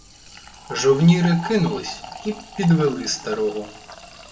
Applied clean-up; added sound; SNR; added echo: none; Fill (with liquid); 16 dB; reverberation time 0.4 s.